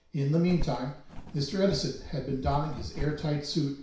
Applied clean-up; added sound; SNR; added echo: none; Bird; 9 dB; reverberation time 0.6 s.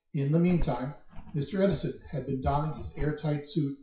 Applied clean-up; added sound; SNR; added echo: classical method WPE with log-MMSE.